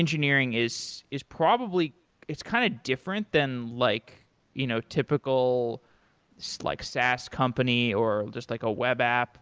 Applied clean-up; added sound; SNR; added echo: none; none; none; none.